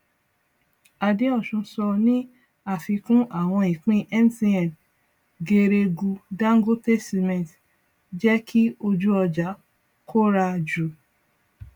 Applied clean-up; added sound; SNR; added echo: none; none; none; none.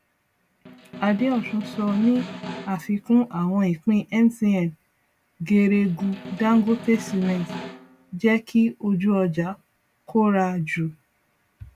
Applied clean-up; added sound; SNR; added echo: none; Snare drum; 14 dB; none.